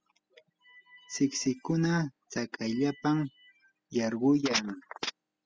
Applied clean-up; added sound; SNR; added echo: classical method spectral subtraction.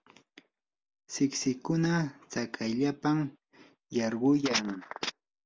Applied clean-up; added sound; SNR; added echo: none; none; none; none.